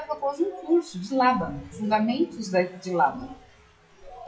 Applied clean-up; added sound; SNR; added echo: classical method WPE with log-MMSE.